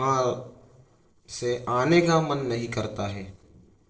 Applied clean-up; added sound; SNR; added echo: neural separator model SepFormer DNS4.